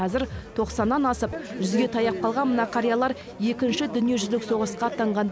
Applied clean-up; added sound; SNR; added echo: none; none; none; none.